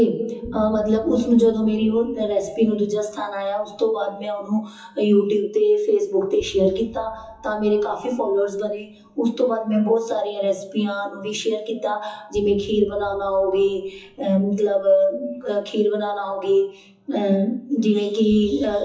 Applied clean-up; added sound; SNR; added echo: classical method WPE with log-MMSE.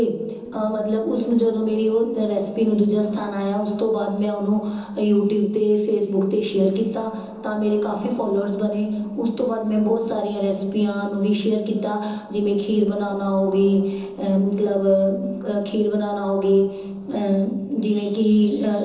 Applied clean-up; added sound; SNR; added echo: neural separator model SepFormer DNS4.